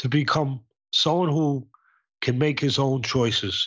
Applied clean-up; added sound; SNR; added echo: none; none; none; none.